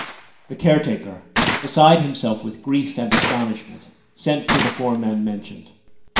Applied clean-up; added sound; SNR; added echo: none; Gunshot, gunfire; 5 dB; reverberation time 0.5 s.